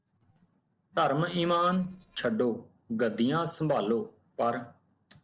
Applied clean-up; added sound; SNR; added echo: neural separator model SepFormer DNS4.